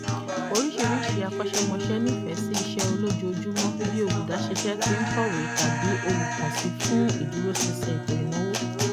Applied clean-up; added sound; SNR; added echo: none; Guitar; -2 dB; none.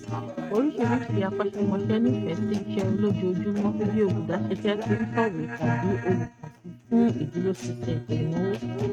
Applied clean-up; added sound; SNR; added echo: neural mask model RNNoise.